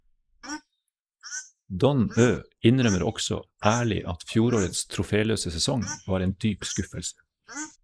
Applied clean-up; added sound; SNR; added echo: neural mask model Resemble Enhance denoiser.